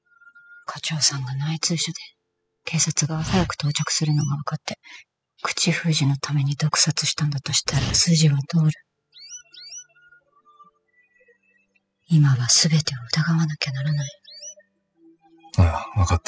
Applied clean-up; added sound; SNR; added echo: classical method spectral subtraction.